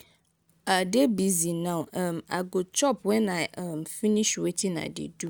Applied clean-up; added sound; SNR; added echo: none; none; none; none.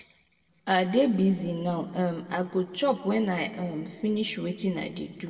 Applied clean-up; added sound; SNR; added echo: none; none; none; reverberation time 1.7 s.